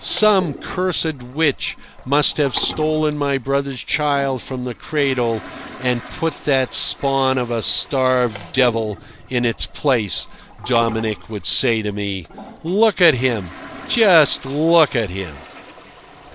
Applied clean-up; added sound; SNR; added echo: none; Toilet flush; 17 dB; none.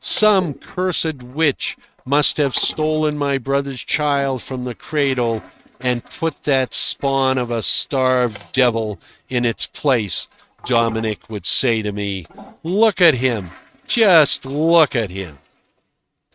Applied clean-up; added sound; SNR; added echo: neural mask model RNNoise.